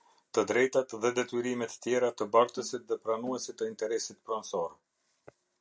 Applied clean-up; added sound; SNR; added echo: none; Snare drum; 20 dB; none.